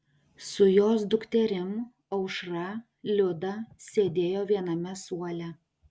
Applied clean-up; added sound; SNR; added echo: none; none; none; none.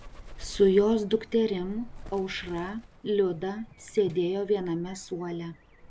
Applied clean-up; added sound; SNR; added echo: none; Bird; 18 dB; none.